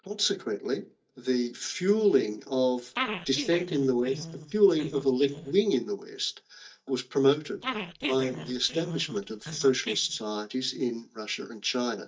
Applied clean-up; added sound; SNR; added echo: neural mask model DeepFilterNet 3.